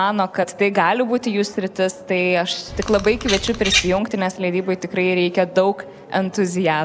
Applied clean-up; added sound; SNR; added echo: none; Bird vocalization, bird call, bird song; 4 dB; none.